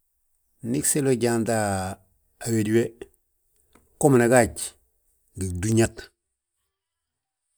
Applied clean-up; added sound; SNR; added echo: none; none; none; none.